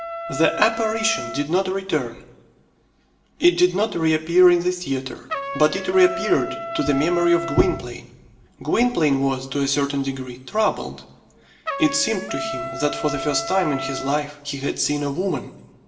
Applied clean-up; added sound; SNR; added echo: none; Trumpet; 11 dB; reverberation time 0.8 s.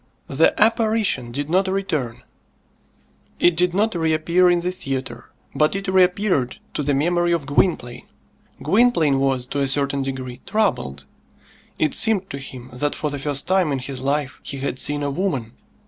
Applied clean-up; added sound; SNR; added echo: none; none; none; none.